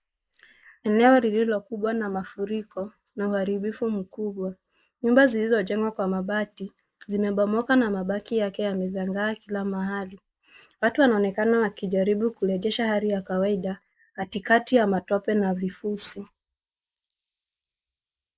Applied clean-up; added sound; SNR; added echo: neural mask model Resemble Enhance denoiser.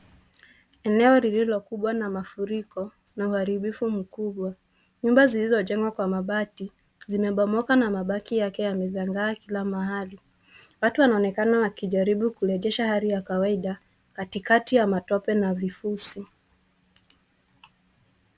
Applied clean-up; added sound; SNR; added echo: none; none; none; none.